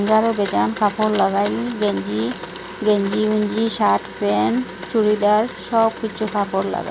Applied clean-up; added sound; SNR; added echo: none; Domestic sounds, home sounds; 11 dB; none.